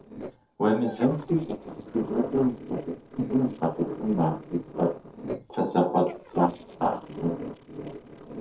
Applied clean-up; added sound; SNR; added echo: neural separator model SepFormer DNS4.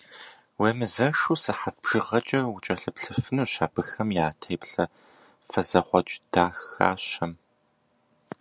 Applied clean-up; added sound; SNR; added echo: none; none; none; none.